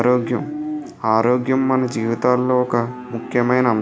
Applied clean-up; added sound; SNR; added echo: none; Livestock, farm animals, working animals; 12 dB; none.